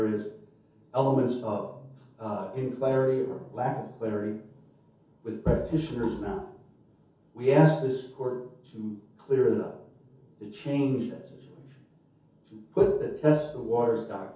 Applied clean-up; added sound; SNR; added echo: none; none; none; reverberation time 0.6 s.